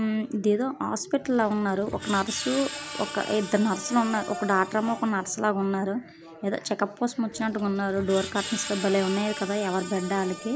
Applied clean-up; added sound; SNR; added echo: none; Screech; 13 dB; none.